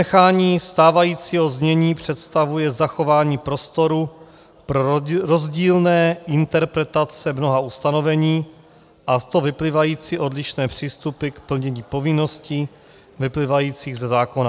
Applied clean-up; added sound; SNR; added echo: none; none; none; none.